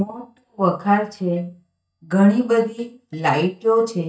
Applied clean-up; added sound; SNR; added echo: neural mask model DeepFilterNet 3.